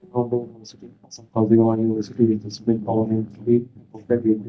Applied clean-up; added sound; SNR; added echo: neural mask model DeepFilterNet 3.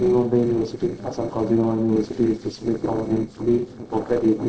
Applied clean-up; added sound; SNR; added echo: neural separator model SepFormer DNS4.